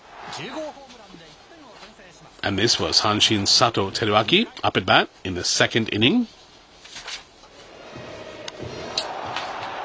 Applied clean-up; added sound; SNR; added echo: none; none; none; none.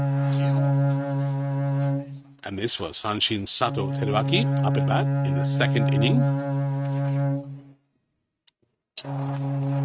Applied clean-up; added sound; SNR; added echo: neural mask model RNNoise.